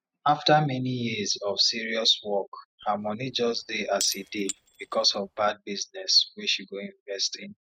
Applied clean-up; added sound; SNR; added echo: neural mask model RNNoise.